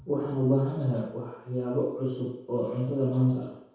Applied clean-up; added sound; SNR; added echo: none; none; none; reverberation time 0.8 s.